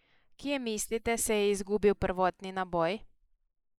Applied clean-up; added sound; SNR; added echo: neural mask model Resemble Enhance denoiser.